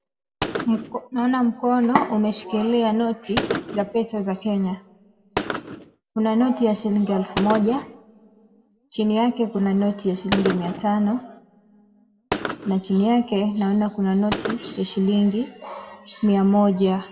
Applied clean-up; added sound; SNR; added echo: none; Gunshot, gunfire; 11 dB; reverberation time 0.9 s.